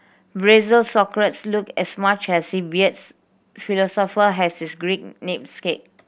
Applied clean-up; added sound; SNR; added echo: none; none; none; none.